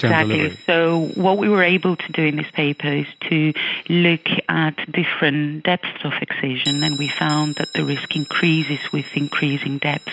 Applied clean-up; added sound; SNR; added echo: none; Bell; 16 dB; none.